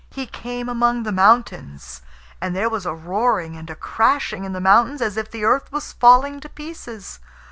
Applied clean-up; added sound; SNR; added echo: none; none; none; none.